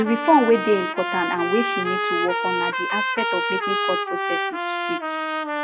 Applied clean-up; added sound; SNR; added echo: none; Trumpet; 1 dB; none.